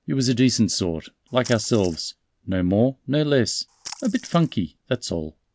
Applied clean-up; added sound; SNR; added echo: none; Splash, splatter; 17 dB; none.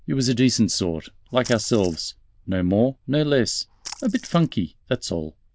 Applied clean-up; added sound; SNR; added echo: neural diffusion model UNIVERSE++.